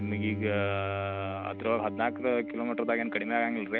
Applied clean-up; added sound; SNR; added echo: none; Bowed string instrument; 6 dB; none.